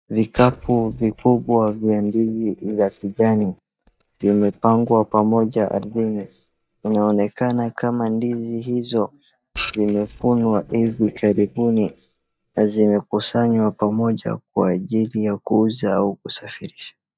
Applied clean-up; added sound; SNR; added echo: neural mask model DeepFilterNet 3.